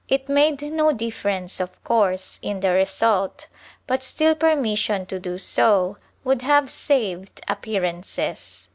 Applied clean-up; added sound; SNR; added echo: none; none; none; none.